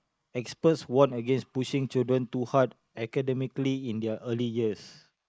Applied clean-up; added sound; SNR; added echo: neural mask model Resemble Enhance denoiser.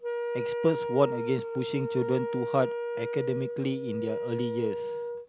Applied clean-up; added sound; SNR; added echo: none; Wind instrument, woodwind instrument; 3 dB; none.